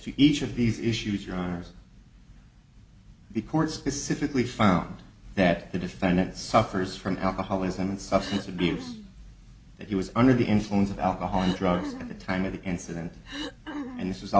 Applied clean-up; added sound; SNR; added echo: none; Cough; 10 dB; none.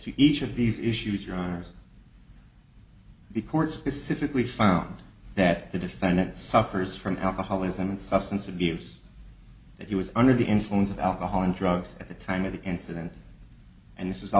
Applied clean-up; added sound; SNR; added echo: none; none; none; none.